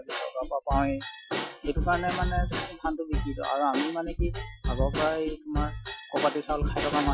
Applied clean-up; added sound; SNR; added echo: classical method Wiener filter.